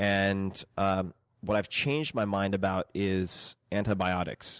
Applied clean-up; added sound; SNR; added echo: none; none; none; none.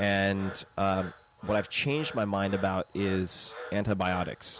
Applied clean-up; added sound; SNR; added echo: none; Frog; 15 dB; none.